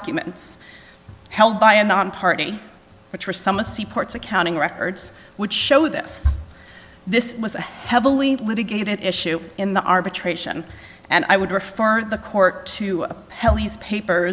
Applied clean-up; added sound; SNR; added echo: none; none; none; none.